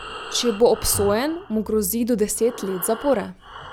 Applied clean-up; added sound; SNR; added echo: none; Breathing; 15 dB; none.